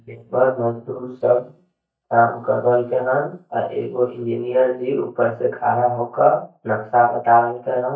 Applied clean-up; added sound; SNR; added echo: neural mask model DeepFilterNet 3.